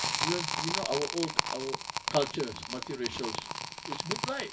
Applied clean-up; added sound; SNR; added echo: none; Crackle; -1 dB; reverberation time 0.1 s.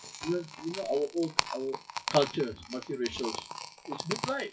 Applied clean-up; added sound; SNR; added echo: classical method WPE with log-MMSE.